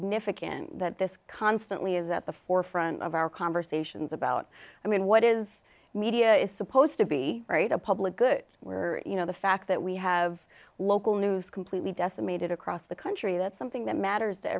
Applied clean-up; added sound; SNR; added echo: none; none; none; none.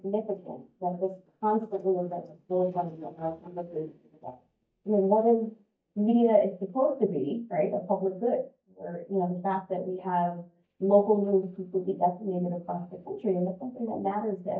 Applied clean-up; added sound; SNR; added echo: neural mask model DeepFilterNet 3.